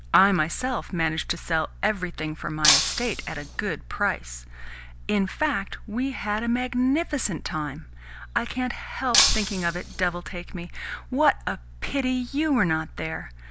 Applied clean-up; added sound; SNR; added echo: none; Shatter; -1 dB; none.